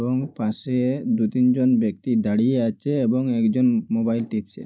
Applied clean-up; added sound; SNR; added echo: none; none; none; none.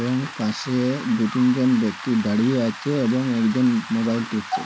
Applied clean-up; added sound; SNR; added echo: none; Dog + Rain; 13 dB; none.